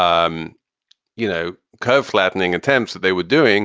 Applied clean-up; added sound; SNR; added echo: none; none; none; none.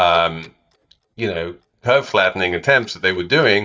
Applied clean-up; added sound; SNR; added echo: neural mask model DeepFilterNet 3.